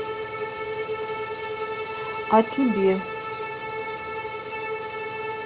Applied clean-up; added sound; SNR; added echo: none; Bowed string instrument; 3 dB; none.